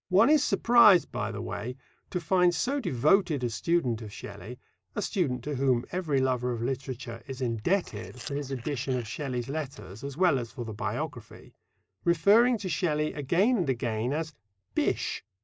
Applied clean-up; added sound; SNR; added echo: neural mask model Resemble Enhance denoiser.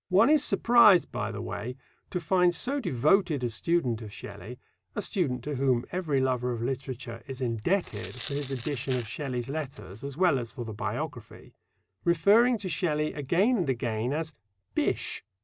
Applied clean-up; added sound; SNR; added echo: none; Tearing; 16 dB; none.